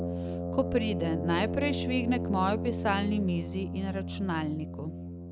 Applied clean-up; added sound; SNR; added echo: none; Brass instrument; 2 dB; none.